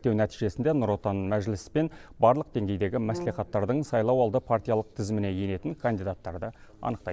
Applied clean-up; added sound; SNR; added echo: none; Brass instrument; 13 dB; none.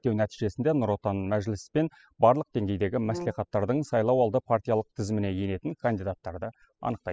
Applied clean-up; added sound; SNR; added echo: classical method spectral subtraction.